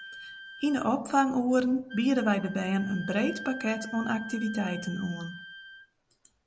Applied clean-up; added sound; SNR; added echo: none; Wind instrument, woodwind instrument; 15 dB; none.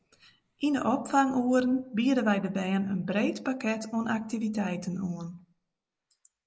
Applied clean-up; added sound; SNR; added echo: neural mask model Resemble Enhance denoiser.